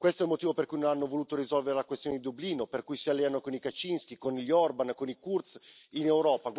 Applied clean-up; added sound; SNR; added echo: none; none; none; none.